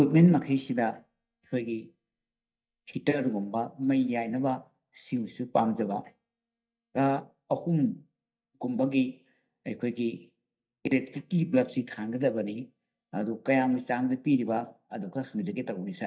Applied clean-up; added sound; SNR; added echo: neural mask model DeepFilterNet 3.